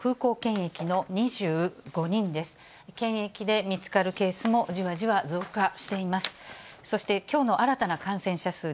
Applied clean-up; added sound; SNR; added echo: none; none; none; none.